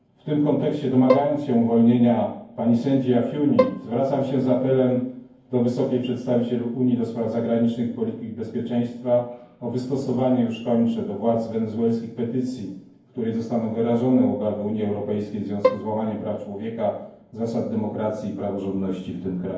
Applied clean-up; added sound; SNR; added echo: none; Bowed string instrument; 5 dB; reverberation time 0.9 s.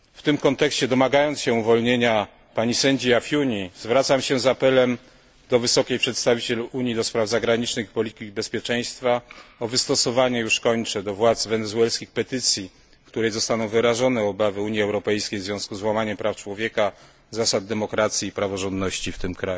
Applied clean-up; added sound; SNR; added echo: none; none; none; none.